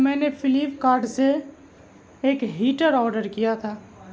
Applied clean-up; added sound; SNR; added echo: none; none; none; none.